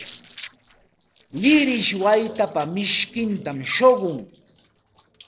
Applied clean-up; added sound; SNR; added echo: neural separator model SepFormer DNS4.